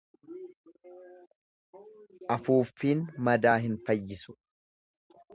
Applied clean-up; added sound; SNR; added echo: none; none; none; none.